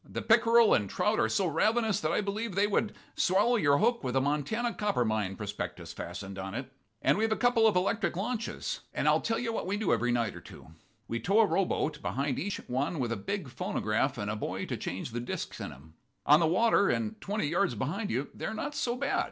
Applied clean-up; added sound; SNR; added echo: none; none; none; none.